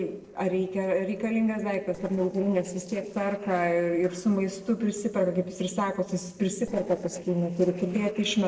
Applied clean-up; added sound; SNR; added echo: neural separator model SepFormer DNS4.